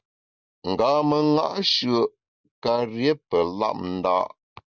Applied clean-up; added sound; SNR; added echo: none; none; none; none.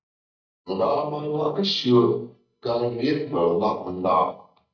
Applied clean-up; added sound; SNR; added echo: neural mask model DeepFilterNet 3.